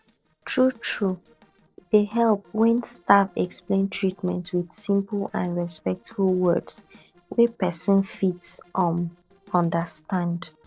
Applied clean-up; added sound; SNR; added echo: neural separator model SepFormer DNS4.